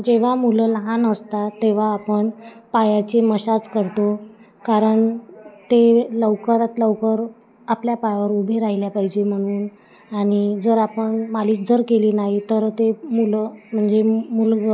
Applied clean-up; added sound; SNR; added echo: none; none; none; none.